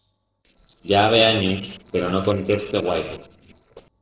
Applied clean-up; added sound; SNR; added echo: neural separator model SepFormer DNS4.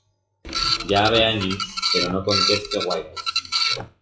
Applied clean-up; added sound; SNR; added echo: classical method WPE with log-MMSE.